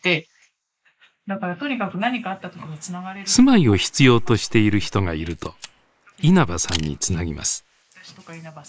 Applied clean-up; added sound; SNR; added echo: neural mask model Resemble Enhance denoiser.